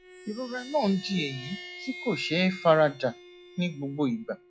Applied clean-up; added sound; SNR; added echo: classical method log-MMSE.